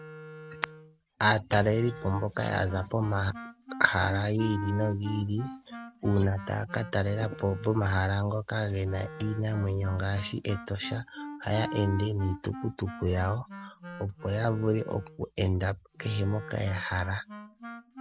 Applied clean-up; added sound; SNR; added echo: none; Wind instrument, woodwind instrument; 13 dB; none.